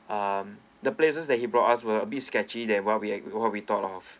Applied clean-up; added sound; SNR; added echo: none; none; none; none.